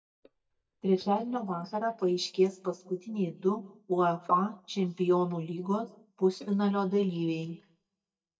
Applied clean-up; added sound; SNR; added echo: neural mask model DeepFilterNet 3.